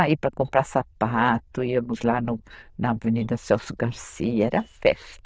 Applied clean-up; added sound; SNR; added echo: neural diffusion model UNIVERSE++.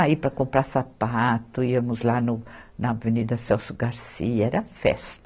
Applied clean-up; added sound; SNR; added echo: none; none; none; none.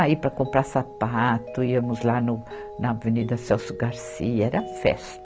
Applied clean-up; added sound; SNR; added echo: none; Mallet percussion; 14 dB; none.